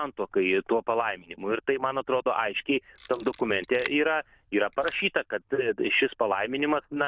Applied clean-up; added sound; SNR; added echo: neural diffusion model UNIVERSE++.